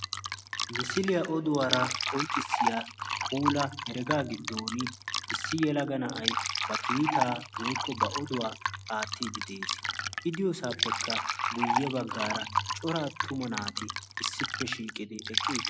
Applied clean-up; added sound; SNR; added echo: none; Fill (with liquid); 0 dB; none.